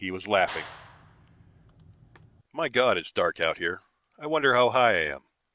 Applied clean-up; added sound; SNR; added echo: none; Clapping; 18 dB; none.